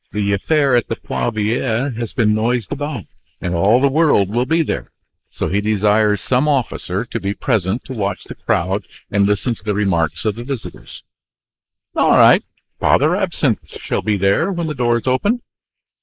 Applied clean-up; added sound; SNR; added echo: neural mask model Resemble Enhance denoiser.